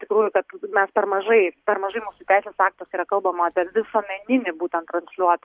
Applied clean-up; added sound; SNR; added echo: none; none; none; none.